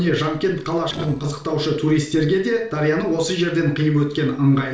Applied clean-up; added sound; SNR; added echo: neural separator model SepFormer DNS4.